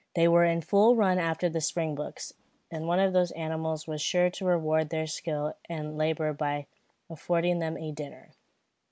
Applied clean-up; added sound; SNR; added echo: none; none; none; none.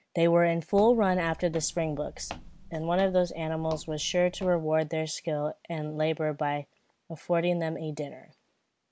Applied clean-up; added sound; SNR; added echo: none; Walk, footsteps; 17 dB; none.